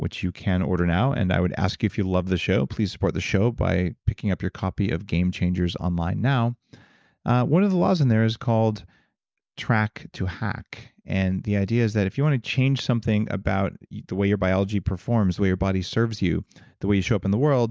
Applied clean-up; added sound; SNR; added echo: none; none; none; none.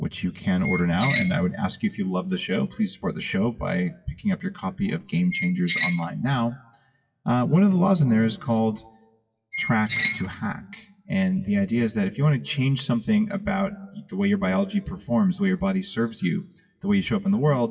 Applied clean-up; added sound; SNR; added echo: classical method WPE with log-MMSE.